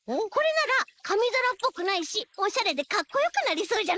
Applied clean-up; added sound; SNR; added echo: neural mask model Resemble Enhance denoiser.